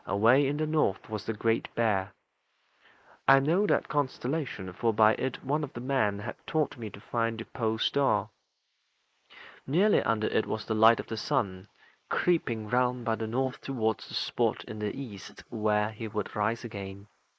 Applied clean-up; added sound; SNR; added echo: neural mask model Resemble Enhance denoiser.